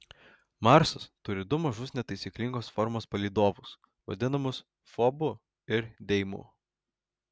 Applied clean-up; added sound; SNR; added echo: none; none; none; none.